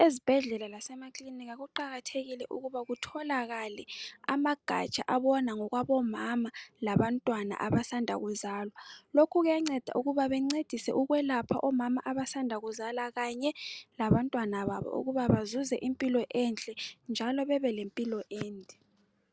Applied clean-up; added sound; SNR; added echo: none; none; none; none.